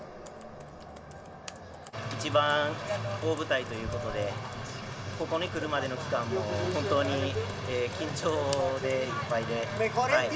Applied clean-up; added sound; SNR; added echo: none; Computer keyboard; 20 dB; reverberation time 0.6 s.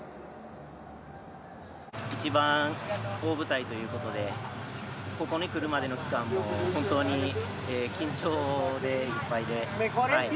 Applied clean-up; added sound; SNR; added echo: none; none; none; none.